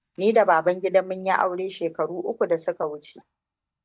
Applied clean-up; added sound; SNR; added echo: neural mask model DeepFilterNet 3.